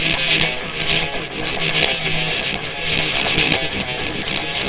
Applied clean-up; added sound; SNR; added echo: neural separator model SepFormer WHAMR!.